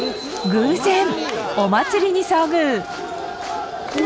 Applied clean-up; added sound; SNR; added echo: none; none; none; none.